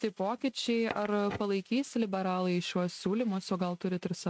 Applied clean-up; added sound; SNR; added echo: neural mask model RNNoise.